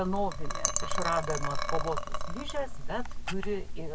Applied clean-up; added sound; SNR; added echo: none; Liquid; -5 dB; none.